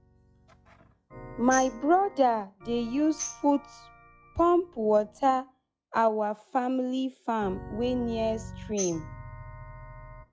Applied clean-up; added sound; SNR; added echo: classical method log-MMSE.